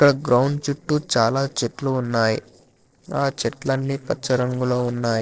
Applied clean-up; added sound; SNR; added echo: neural separator model SepFormer DNS4.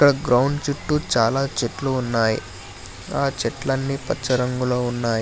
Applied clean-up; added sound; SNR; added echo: none; none; none; none.